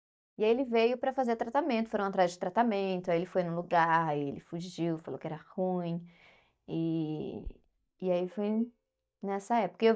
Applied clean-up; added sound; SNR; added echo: neural mask model DeepFilterNet 3.